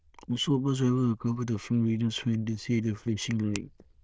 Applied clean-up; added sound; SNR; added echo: neural diffusion model UNIVERSE++.